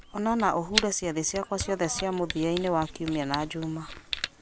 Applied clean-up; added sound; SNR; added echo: none; Camera; 8 dB; none.